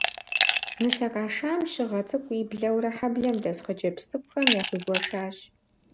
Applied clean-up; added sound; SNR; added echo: none; Glass; 3 dB; none.